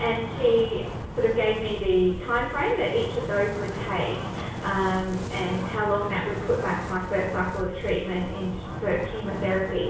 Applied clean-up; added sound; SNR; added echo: none; Wind; 7 dB; reverberation time 0.6 s.